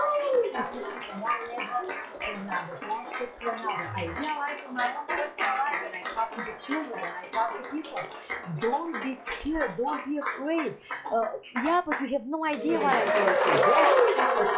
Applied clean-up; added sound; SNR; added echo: classical method log-MMSE.